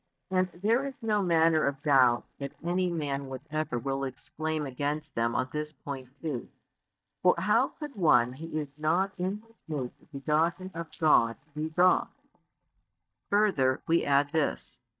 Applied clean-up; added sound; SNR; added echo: neural mask model DeepFilterNet 3.